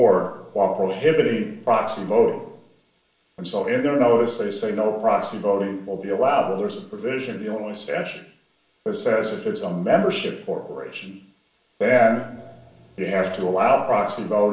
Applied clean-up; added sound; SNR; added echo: none; none; none; reverberation time 0.6 s.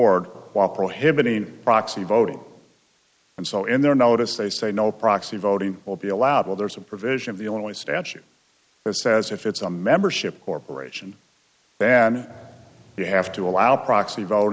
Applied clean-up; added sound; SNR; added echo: none; none; none; none.